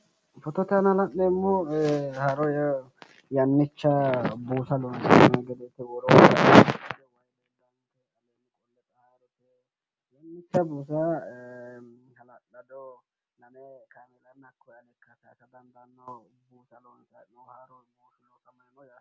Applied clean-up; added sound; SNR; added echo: none; none; none; none.